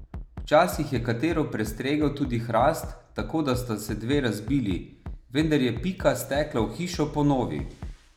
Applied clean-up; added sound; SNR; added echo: none; Bass drum; 13 dB; none.